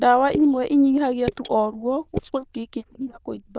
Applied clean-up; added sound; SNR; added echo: neural diffusion model UNIVERSE++.